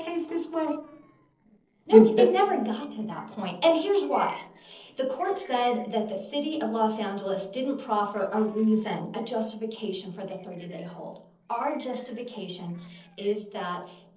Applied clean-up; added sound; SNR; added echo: neural separator model SepFormer DNS4.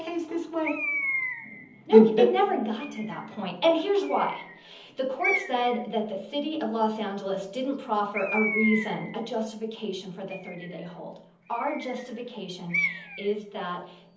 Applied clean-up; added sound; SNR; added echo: none; Bird; 9 dB; reverberation time 0.7 s.